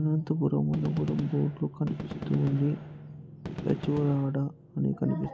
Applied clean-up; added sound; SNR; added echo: none; Gunshot, gunfire; 11 dB; none.